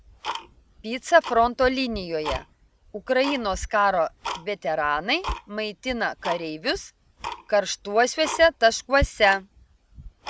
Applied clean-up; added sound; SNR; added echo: none; Tick-tock; 12 dB; none.